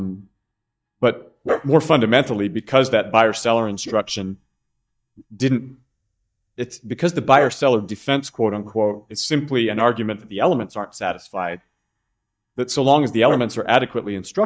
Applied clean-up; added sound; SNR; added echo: neural mask model DeepFilterNet 3.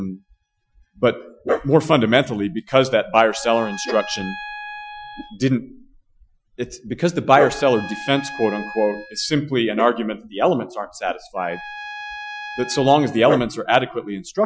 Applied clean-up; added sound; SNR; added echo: classical method Wiener filter.